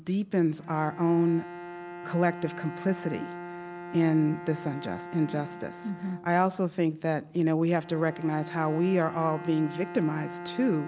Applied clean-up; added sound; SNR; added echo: none; Bowed string instrument; 13 dB; none.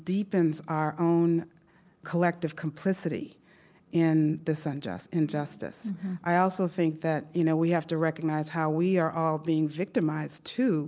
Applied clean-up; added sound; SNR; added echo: none; none; none; none.